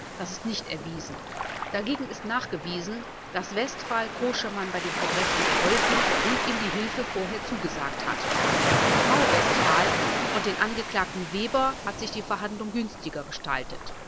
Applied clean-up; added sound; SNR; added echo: none; Waves, surf; -3 dB; none.